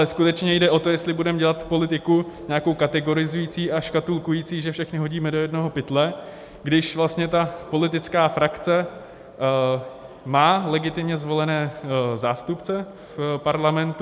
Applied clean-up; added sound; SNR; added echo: none; none; none; none.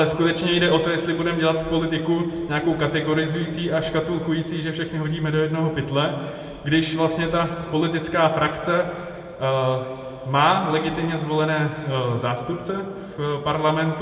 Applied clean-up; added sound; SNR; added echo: none; none; none; reverberation time 2.1 s.